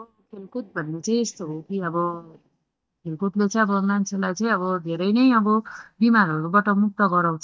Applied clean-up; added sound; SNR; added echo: neural mask model DeepFilterNet 3.